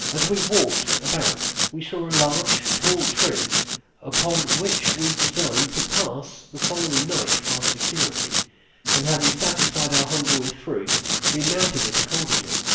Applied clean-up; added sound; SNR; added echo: none; Domestic sounds, home sounds; -5 dB; reverberation time 0.8 s.